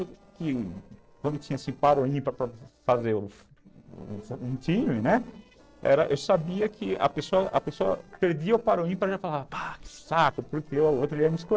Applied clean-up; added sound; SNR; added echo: neural separator model SepFormer DNS4.